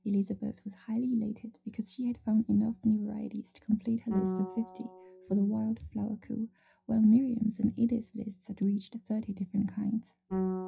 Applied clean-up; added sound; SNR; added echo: classical method WPE with log-MMSE.